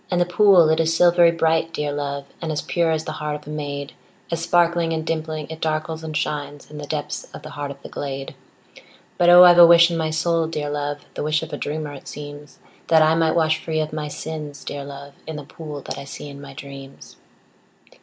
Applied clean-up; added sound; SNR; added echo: none; none; none; none.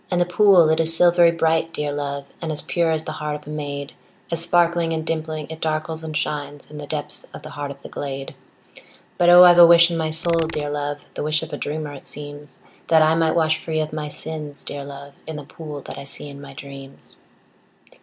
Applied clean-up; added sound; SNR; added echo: none; Computer keyboard; 17 dB; none.